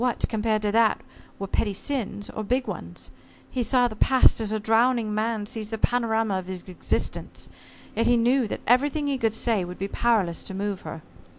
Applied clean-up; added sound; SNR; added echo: none; none; none; none.